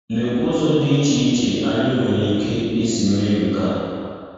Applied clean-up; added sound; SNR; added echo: none; none; none; reverberation time 2.1 s.